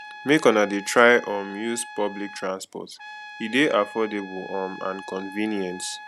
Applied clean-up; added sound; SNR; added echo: none; Trumpet; 16 dB; none.